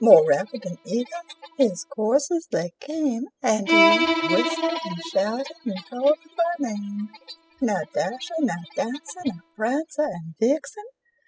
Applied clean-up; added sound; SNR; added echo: classical method spectral subtraction.